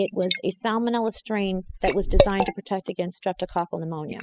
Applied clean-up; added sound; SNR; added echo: classical method spectral subtraction.